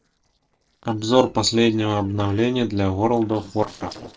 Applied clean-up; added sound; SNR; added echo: neural separator model SepFormer DNS4.